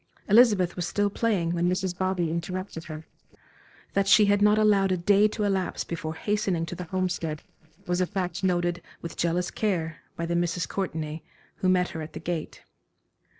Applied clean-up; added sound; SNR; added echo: neural separator model SepFormer DNS4.